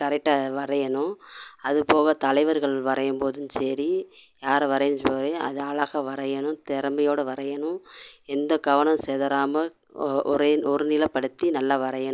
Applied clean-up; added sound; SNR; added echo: none; none; none; none.